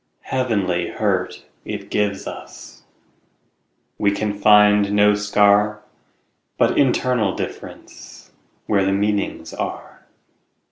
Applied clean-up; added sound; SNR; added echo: none; none; none; none.